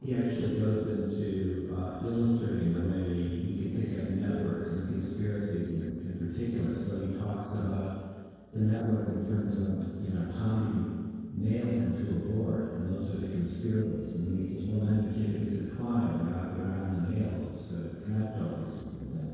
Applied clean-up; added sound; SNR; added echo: neural separator model SepFormer DNS4.